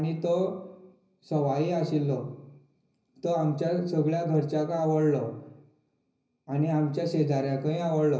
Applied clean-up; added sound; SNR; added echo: none; none; none; reverberation time 0.5 s.